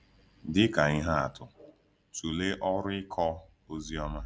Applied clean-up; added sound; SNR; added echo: none; none; none; none.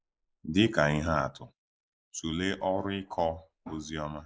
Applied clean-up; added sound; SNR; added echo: neural mask model Resemble Enhance denoiser.